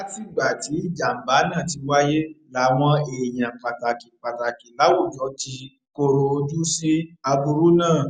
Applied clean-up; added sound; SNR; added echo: none; none; none; none.